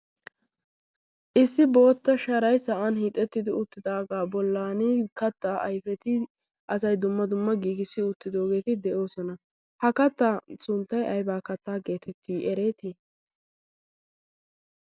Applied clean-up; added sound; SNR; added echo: none; none; none; none.